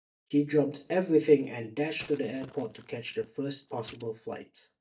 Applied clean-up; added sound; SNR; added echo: neural mask model DeepFilterNet 3.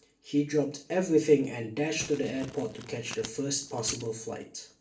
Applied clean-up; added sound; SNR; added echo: none; Crumpling, crinkling; 15 dB; reverberation time 0.4 s.